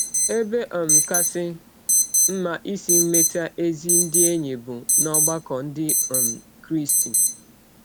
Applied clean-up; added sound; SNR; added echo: none; Alarm; -4 dB; none.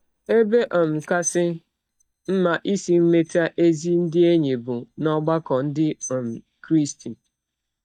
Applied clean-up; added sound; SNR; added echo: neural mask model DeepFilterNet 3.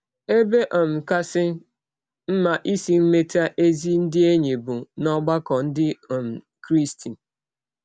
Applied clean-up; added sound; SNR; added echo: none; none; none; none.